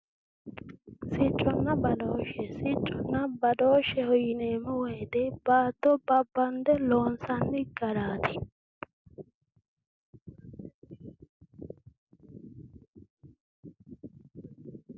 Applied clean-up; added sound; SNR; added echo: none; none; none; none.